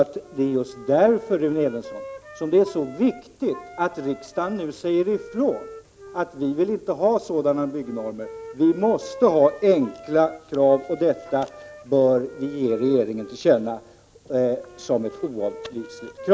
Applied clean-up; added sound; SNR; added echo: none; Wind instrument, woodwind instrument; 19 dB; none.